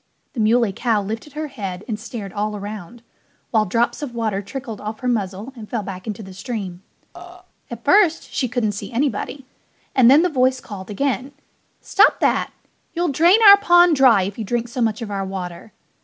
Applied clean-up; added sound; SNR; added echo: none; Burping, eructation; 13 dB; none.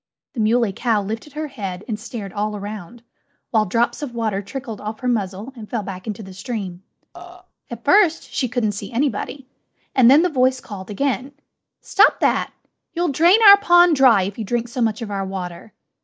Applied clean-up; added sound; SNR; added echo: neural mask model DeepFilterNet 3.